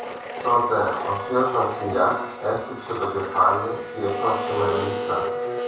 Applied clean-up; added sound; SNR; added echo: none; Domestic sounds, home sounds; 6 dB; reverberation time 0.7 s.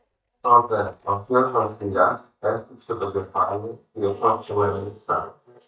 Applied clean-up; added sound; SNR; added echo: neural mask model DeepFilterNet 3.